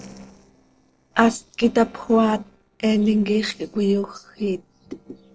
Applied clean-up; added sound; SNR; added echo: neural separator model SepFormer DNS4.